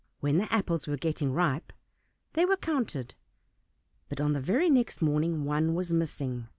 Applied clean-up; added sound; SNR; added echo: none; none; none; none.